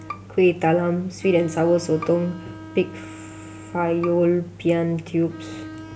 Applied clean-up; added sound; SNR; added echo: none; Bowed string instrument + Bowed string instrument; 17 dB; none.